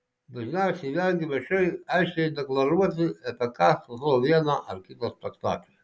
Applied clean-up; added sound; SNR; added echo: none; none; none; none.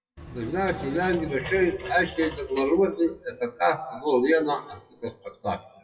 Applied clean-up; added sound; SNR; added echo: classical method WPE with log-MMSE.